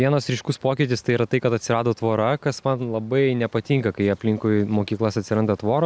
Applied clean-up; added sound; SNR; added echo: none; none; none; none.